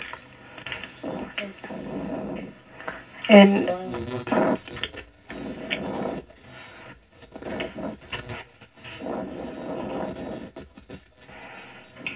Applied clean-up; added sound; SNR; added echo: none; none; none; reverberation time 0.4 s.